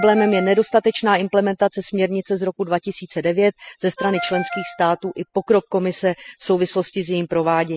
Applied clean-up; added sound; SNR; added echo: classical method spectral subtraction.